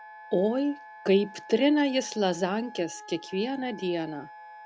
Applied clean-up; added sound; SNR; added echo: none; Wind instrument, woodwind instrument; 18 dB; none.